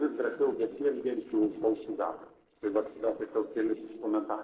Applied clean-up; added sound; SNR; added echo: neural separator model SepFormer DNS4.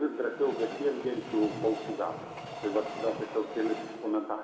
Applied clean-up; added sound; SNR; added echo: none; Train; 10 dB; reverberation time 2.1 s.